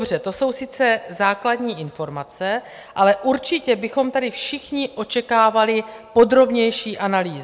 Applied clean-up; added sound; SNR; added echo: none; none; none; none.